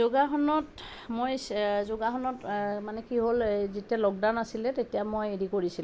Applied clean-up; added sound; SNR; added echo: none; none; none; none.